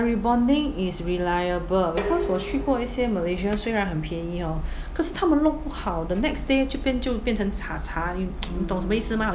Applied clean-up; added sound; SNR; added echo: none; Dishes, pots, and pans; 11 dB; none.